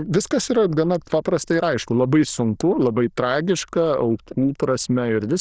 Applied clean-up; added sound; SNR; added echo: neural diffusion model UNIVERSE++.